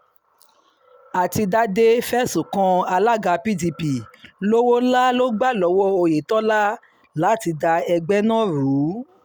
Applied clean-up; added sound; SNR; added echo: none; none; none; none.